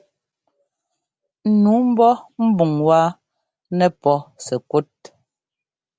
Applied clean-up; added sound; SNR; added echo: none; none; none; none.